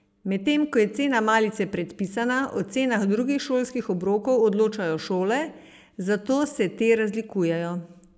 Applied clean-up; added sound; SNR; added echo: none; none; none; none.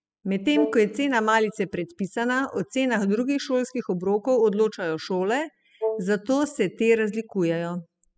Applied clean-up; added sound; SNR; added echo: classical method spectral subtraction.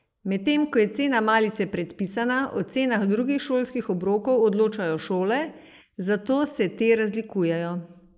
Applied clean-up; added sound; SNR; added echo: neural mask model Resemble Enhance denoiser.